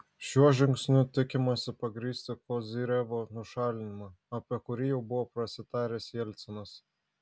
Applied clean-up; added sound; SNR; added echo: none; none; none; none.